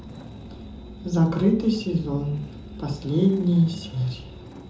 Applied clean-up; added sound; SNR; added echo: none; Engine starting / Motorcycle; 18 dB; reverberation time 0.6 s.